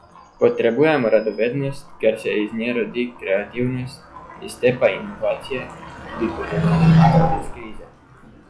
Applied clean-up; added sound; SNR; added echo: classical method log-MMSE.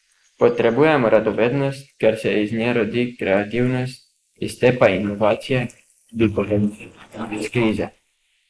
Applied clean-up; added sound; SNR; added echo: neural mask model Resemble Enhance denoiser.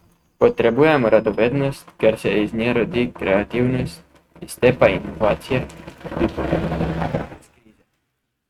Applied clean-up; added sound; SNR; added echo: neural mask model RNNoise.